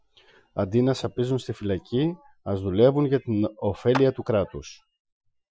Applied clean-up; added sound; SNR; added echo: classical method Wiener filter.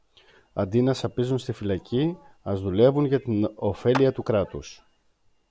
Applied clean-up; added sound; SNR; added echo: none; Clapping; 13 dB; none.